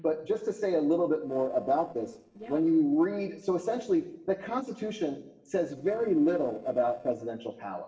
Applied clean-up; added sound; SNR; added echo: neural separator model SepFormer DNS4.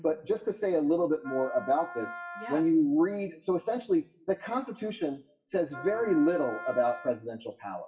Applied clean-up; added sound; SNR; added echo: classical method WPE with log-MMSE.